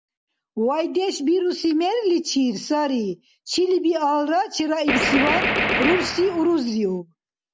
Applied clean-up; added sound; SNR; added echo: none; Gunshot, gunfire; 1 dB; none.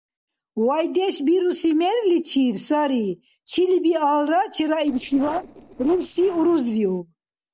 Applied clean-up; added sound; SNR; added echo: neural separator model SepFormer DNS4.